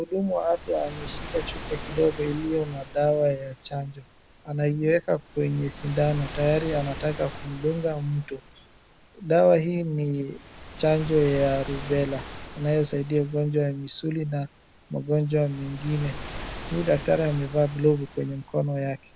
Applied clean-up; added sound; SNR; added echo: none; Waves, surf; 13 dB; none.